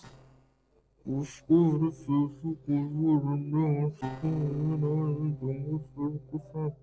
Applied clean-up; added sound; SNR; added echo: neural separator model SepFormer DNS4.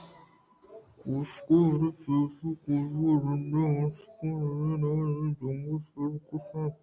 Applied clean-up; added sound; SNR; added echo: none; none; none; none.